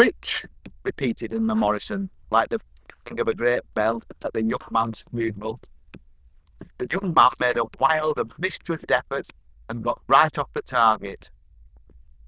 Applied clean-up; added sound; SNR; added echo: neural diffusion model UNIVERSE++.